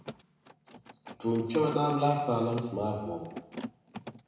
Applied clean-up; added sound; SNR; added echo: none; Mechanisms; 14 dB; reverberation time 1.0 s.